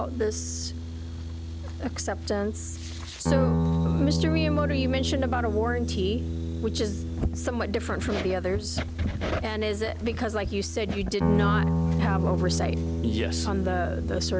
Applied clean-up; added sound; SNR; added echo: none; Guitar; -1 dB; none.